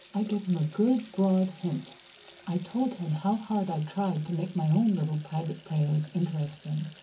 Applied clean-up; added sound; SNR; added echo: none; Water tap, faucet; 19 dB; reverberation time 0.3 s.